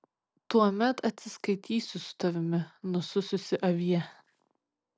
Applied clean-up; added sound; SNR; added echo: none; none; none; none.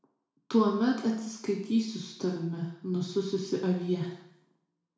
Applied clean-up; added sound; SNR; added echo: none; none; none; reverberation time 0.6 s.